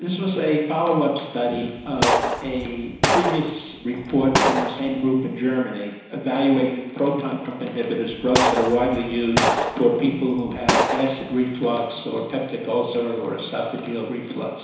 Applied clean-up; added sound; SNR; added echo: none; Gunshot, gunfire; 1 dB; reverberation time 1.0 s.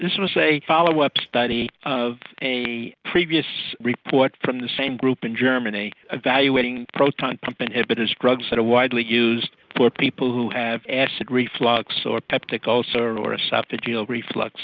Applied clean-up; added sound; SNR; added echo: none; none; none; none.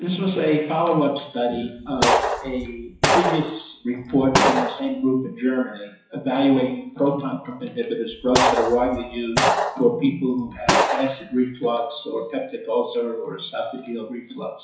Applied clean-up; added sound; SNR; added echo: classical method WPE with log-MMSE.